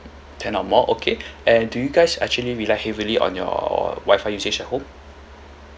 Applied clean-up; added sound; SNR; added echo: none; none; none; none.